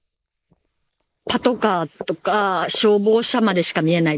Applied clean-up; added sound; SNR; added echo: neural mask model Resemble Enhance denoiser.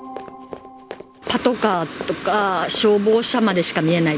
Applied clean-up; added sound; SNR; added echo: none; Run; 18 dB; none.